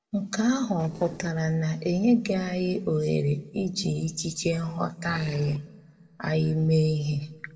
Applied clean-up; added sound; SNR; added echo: neural separator model SepFormer DNS4.